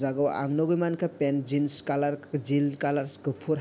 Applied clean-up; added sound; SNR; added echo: none; none; none; none.